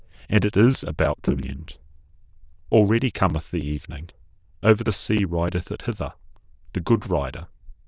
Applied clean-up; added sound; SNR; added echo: neural diffusion model UNIVERSE++.